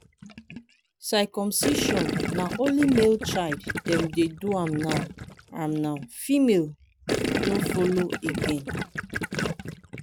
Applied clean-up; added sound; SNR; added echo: none; Gurgling; 4 dB; none.